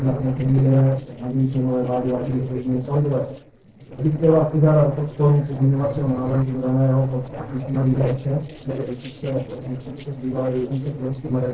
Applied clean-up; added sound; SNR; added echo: neural separator model SepFormer DNS4.